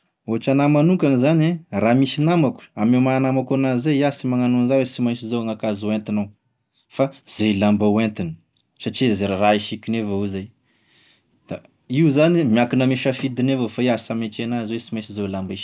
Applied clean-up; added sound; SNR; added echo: none; none; none; none.